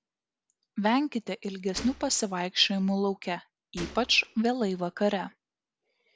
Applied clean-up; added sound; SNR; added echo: none; Gunshot, gunfire; 16 dB; none.